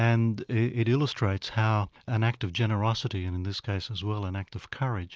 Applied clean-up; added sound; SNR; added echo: none; none; none; none.